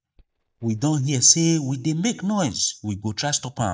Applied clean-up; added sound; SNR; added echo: neural mask model DeepFilterNet 3.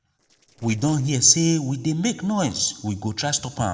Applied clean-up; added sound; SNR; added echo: neural separator model SepFormer DNS4.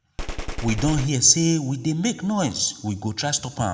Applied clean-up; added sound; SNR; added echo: none; Gunshot, gunfire; 8 dB; reverberation time 0.8 s.